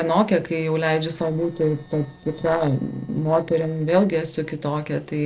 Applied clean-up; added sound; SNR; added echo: neural separator model SepFormer DNS4.